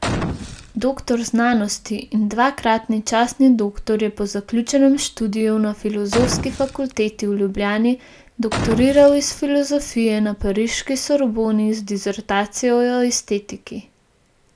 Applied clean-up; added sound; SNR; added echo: none; Boom; 7 dB; none.